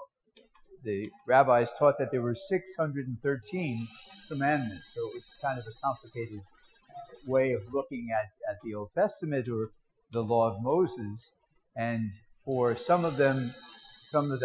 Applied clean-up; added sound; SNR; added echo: classical method Wiener filter.